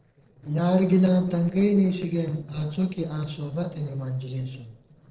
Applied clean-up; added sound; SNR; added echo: neural separator model SepFormer DNS4.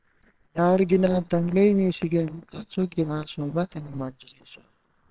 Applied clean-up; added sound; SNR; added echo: neural separator model SepFormer WHAMR!.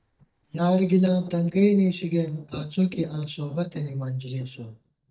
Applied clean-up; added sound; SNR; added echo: neural mask model DeepFilterNet 3.